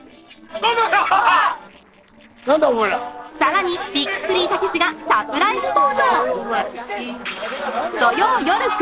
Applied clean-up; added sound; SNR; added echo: neural separator model SepFormer DNS4.